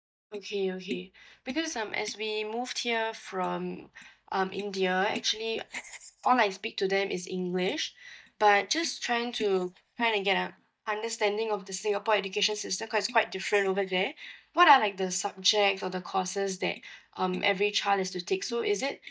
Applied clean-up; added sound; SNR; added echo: neural mask model DeepFilterNet 3.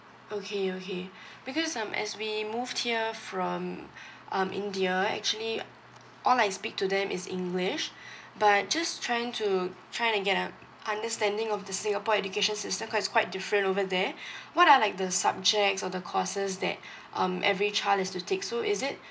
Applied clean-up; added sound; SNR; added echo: none; none; none; none.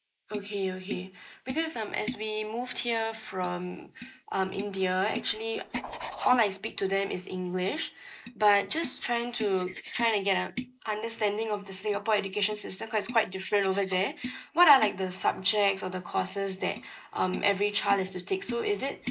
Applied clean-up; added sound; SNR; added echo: neural mask model Resemble Enhance denoiser.